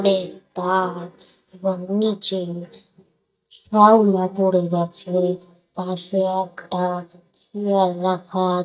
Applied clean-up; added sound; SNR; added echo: neural mask model DeepFilterNet 3.